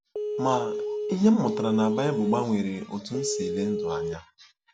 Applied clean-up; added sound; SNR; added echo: none; Telephone; 3 dB; none.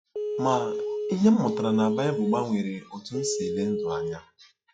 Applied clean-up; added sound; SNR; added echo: classical method log-MMSE.